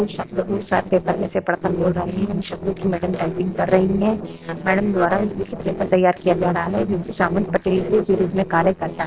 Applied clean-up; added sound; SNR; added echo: neural separator model SepFormer DNS4.